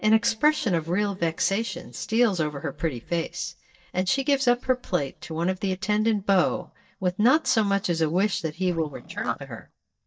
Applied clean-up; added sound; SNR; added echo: neural mask model DeepFilterNet 3.